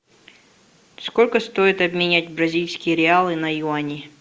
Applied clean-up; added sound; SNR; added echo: none; none; none; none.